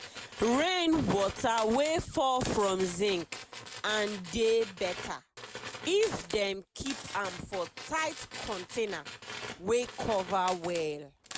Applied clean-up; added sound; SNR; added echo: none; Tools; 13 dB; none.